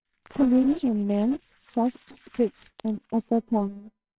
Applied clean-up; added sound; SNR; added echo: neural separator model SepFormer WHAMR!.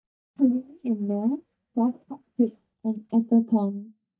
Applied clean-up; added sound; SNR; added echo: neural mask model DeepFilterNet 3.